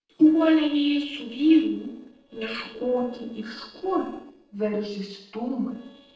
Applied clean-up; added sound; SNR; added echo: neural separator model SepFormer DNS4.